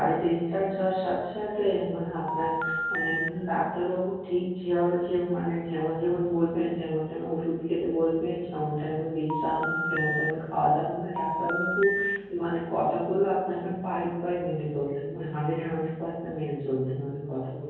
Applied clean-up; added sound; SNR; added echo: none; Telephone; 2 dB; reverberation time 1.3 s.